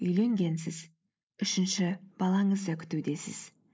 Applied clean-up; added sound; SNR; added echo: neural mask model Resemble Enhance denoiser.